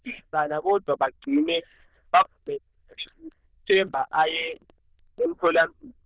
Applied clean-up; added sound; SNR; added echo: neural diffusion model UNIVERSE++.